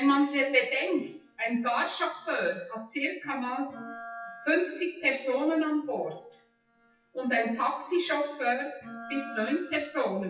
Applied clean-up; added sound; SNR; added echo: classical method WPE with log-MMSE.